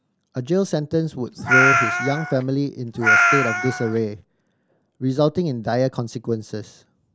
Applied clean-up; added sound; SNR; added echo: none; Meow; -4 dB; none.